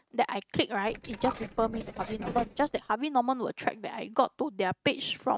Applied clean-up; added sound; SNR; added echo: neural mask model RNNoise.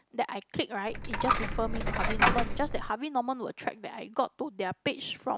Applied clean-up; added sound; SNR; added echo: none; Coin (dropping); -5 dB; none.